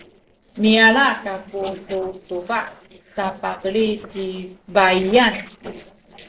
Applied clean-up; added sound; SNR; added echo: neural separator model SepFormer DNS4.